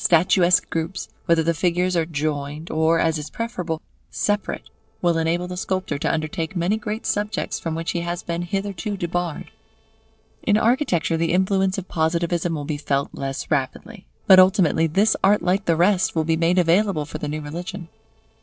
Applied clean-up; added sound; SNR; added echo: neural separator model SepFormer DNS4.